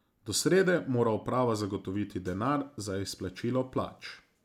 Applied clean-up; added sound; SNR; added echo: none; none; none; none.